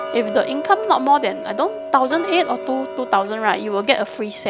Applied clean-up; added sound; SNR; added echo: none; Tick-tock; 10 dB; none.